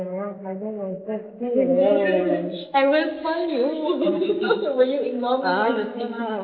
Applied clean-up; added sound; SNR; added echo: neural mask model Resemble Enhance denoiser.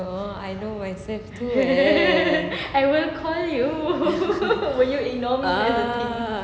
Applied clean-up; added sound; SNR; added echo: none; none; none; none.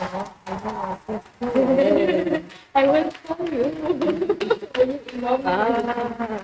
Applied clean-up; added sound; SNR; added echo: neural mask model RNNoise.